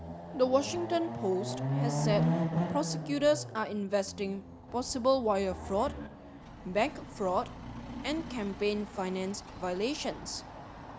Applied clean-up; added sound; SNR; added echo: none; Chatter / Car passing by / Motorcycle / Traffic noise, roadway noise / Accelerating, revving, vroom; 4 dB; none.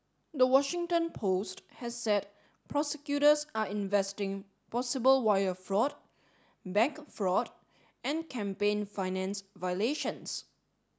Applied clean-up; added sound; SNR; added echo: none; none; none; none.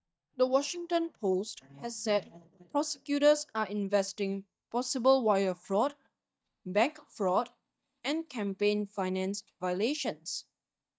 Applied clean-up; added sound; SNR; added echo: neural mask model DeepFilterNet 3.